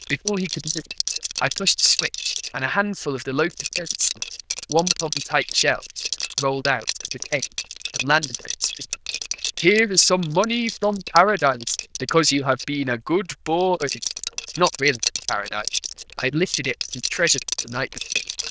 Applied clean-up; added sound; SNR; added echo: neural diffusion model UNIVERSE++.